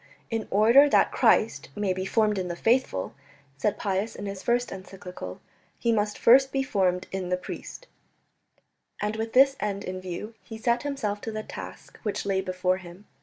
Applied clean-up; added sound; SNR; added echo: none; none; none; none.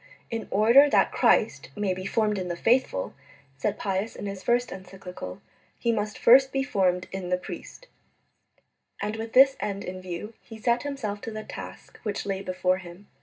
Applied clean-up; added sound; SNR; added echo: none; none; none; reverberation time 0.2 s.